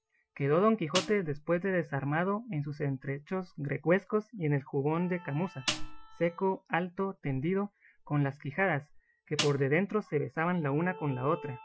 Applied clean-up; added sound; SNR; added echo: classical method Wiener filter.